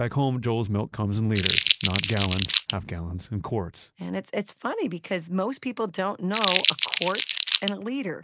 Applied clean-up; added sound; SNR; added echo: none; Crumpling, crinkling; -1 dB; none.